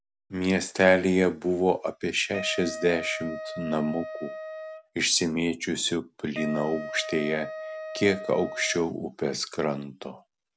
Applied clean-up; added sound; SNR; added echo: none; Wind instrument, woodwind instrument; 11 dB; none.